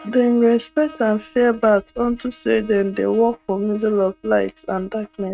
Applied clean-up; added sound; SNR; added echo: neural mask model RNNoise.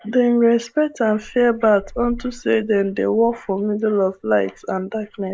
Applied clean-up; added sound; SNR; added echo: neural mask model Resemble Enhance denoiser.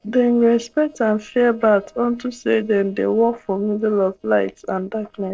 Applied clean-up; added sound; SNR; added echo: neural separator model SepFormer DNS4.